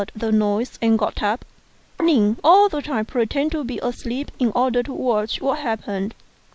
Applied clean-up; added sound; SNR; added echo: neural mask model Resemble Enhance denoiser.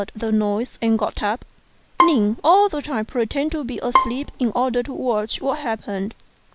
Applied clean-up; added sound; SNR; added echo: none; Bowed string instrument; 4 dB; none.